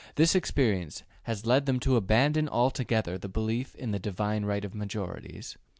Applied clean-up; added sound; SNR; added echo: none; none; none; none.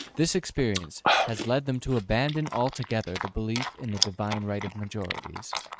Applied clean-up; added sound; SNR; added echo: neural mask model RNNoise.